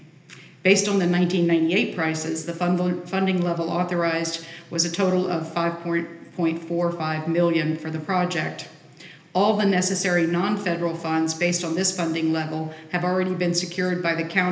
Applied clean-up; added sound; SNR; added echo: none; none; none; reverberation time 1.4 s.